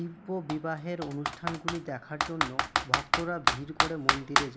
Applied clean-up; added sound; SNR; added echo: none; Computer keyboard; -5 dB; none.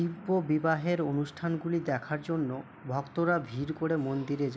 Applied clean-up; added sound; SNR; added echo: none; none; none; none.